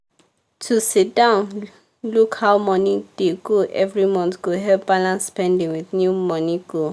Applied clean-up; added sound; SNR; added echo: none; none; none; none.